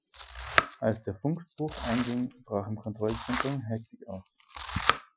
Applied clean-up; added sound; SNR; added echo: classical method Wiener filter.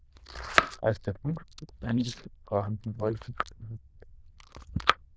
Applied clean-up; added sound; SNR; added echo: neural diffusion model UNIVERSE++.